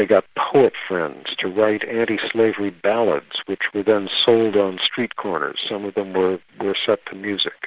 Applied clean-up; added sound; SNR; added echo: none; none; none; none.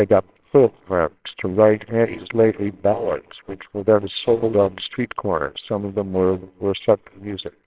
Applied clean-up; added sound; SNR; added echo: neural separator model SepFormer WHAMR!.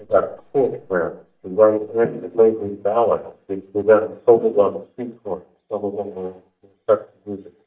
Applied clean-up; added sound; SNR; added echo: neural mask model DeepFilterNet 3.